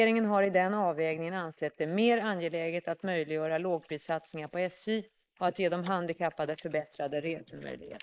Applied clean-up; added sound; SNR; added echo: neural mask model Resemble Enhance denoiser.